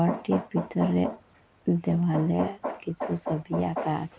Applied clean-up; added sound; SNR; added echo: none; none; none; none.